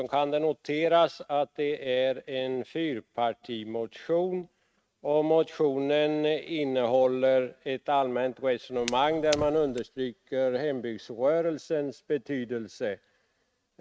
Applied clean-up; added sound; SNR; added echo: neural mask model RNNoise.